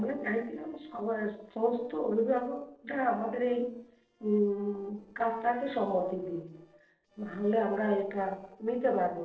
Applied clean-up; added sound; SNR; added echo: neural separator model SepFormer DNS4.